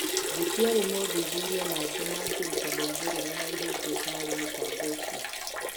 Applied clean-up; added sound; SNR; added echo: none; Liquid; -2 dB; none.